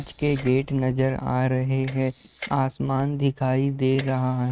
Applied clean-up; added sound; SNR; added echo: neural mask model RNNoise.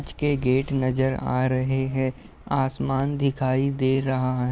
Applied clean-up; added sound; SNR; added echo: none; none; none; none.